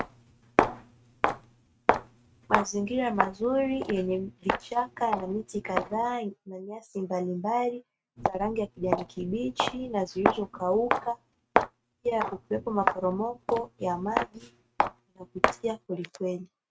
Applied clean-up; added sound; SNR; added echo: neural mask model RNNoise.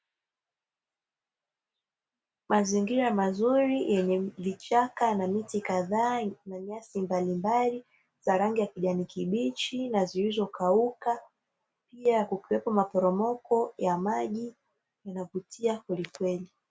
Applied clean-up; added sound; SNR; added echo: none; none; none; none.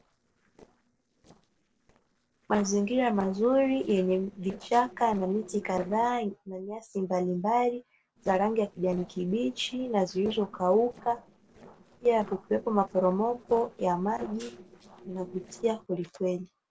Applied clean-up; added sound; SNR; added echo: neural separator model SepFormer DNS4.